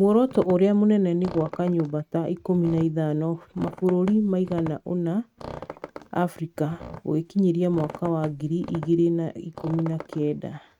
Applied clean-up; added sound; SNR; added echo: neural mask model RNNoise.